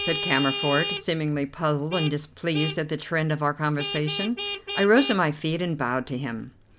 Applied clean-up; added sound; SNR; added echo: none; Vehicle horn, car horn, honking; 9 dB; none.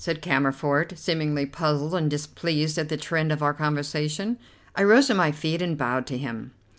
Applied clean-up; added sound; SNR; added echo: none; none; none; none.